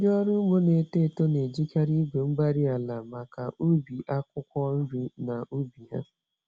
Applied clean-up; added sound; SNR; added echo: none; none; none; none.